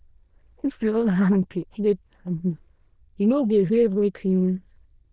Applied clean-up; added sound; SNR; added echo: neural diffusion model UNIVERSE++.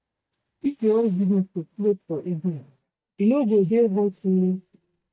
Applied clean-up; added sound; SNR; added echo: neural mask model DeepFilterNet 3.